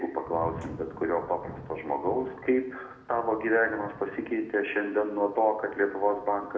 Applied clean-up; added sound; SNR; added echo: none; Thunder / Rain; 18 dB; reverberation time 0.7 s.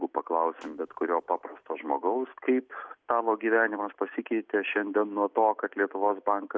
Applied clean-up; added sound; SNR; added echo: none; none; none; none.